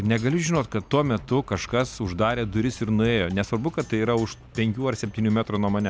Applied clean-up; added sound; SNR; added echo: none; Rain + Percussion; 19 dB; none.